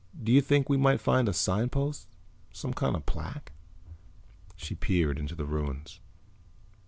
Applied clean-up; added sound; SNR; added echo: none; none; none; none.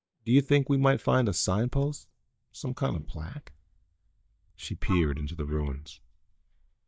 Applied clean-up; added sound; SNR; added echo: neural mask model DeepFilterNet 3.